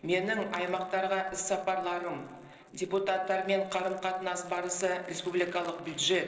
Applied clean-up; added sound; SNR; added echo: neural separator model SepFormer DNS4.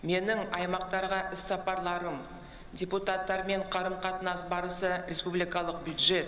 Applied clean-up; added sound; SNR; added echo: none; none; none; none.